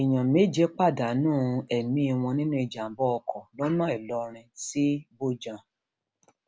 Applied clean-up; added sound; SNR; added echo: none; none; none; none.